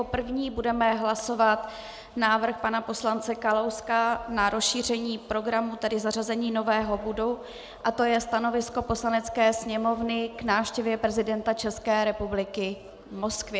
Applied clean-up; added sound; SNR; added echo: none; none; none; none.